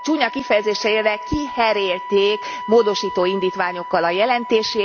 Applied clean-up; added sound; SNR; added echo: none; Wind instrument, woodwind instrument; 11 dB; none.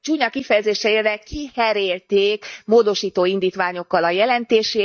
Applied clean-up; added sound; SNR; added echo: neural mask model DeepFilterNet 3.